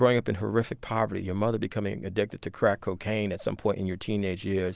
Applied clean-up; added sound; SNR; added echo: none; none; none; none.